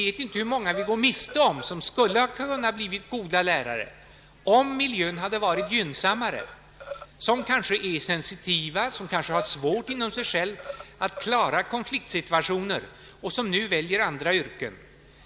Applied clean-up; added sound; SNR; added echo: none; Breathing; 15 dB; none.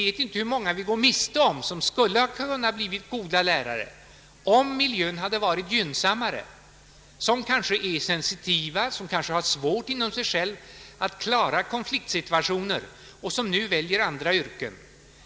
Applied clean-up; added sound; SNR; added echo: none; none; none; none.